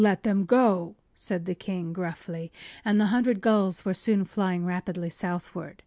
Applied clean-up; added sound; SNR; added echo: none; none; none; none.